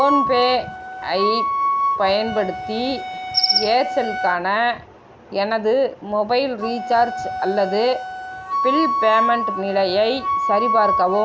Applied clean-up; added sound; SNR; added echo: none; Wind instrument, woodwind instrument; 3 dB; none.